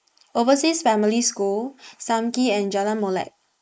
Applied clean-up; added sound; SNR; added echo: neural mask model Resemble Enhance denoiser.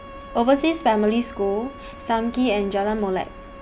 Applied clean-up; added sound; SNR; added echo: none; Bowed string instrument; 19 dB; none.